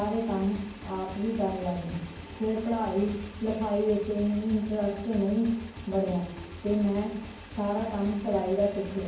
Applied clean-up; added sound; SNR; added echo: none; Motorcycle / Engine; 14 dB; reverberation time 0.9 s.